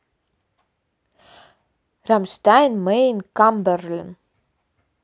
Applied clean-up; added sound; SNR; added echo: none; none; none; none.